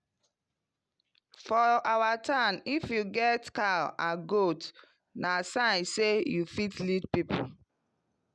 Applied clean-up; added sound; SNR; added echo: none; none; none; none.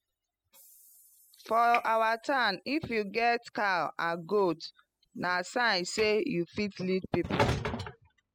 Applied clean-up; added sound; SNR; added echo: classical method spectral subtraction.